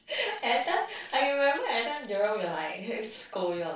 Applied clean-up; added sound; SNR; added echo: none; Walk, footsteps; 17 dB; reverberation time 0.3 s.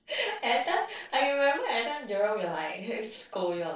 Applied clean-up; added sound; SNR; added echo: neural separator model SepFormer DNS4.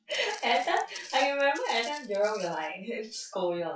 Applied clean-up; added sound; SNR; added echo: classical method WPE with log-MMSE.